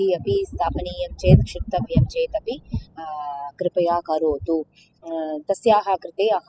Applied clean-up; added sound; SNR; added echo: classical method spectral subtraction.